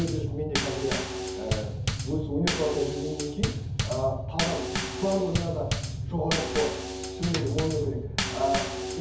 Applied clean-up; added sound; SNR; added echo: none; Bass drum / Snare drum / Drum kit; 0 dB; reverberation time 0.8 s.